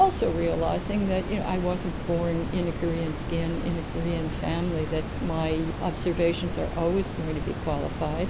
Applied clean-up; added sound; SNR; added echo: none; Water; 4 dB; none.